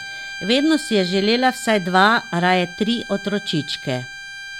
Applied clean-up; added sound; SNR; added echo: none; Bowed string instrument; 14 dB; none.